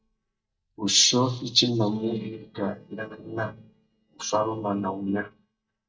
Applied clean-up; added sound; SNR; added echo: neural mask model DeepFilterNet 3.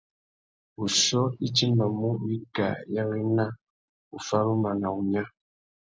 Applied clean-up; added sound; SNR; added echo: none; none; none; none.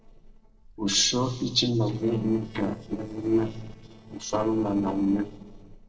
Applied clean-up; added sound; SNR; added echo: neural separator model SepFormer DNS4.